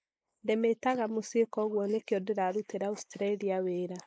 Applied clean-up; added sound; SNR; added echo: neural mask model Resemble Enhance denoiser.